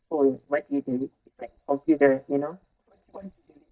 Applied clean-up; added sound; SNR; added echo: neural mask model DeepFilterNet 3.